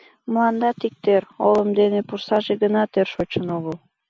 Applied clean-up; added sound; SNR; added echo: none; none; none; none.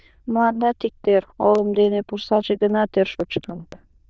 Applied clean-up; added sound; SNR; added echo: neural diffusion model UNIVERSE++.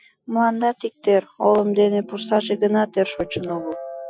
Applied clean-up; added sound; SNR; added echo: classical method Wiener filter.